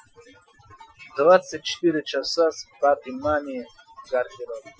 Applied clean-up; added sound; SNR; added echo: classical method Wiener filter.